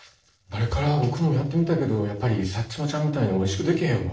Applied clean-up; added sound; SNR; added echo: neural separator model SepFormer DNS4.